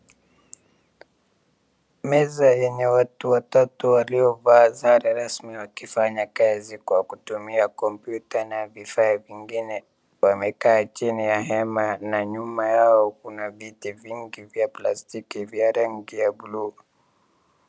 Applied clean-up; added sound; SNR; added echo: none; none; none; none.